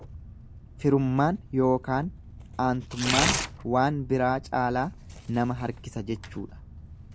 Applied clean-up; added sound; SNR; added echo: none; Tearing; 8 dB; none.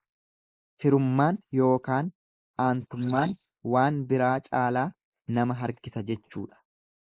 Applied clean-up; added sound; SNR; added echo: neural mask model Resemble Enhance denoiser.